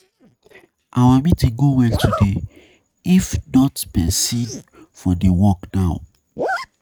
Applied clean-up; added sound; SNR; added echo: neural mask model RNNoise.